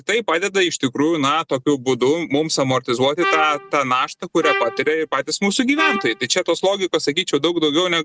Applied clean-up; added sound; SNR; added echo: neural mask model RNNoise.